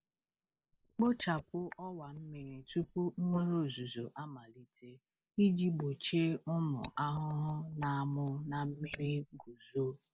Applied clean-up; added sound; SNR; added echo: neural mask model Resemble Enhance denoiser.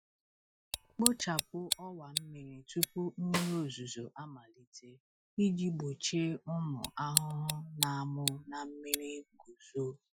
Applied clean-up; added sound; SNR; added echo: classical method Wiener filter.